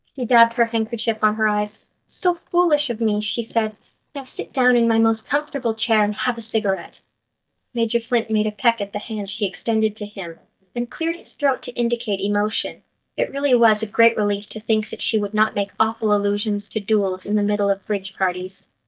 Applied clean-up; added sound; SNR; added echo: neural mask model DeepFilterNet 3.